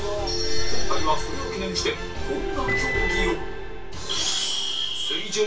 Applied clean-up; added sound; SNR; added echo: none; Microwave oven; 6 dB; reverberation time 0.2 s.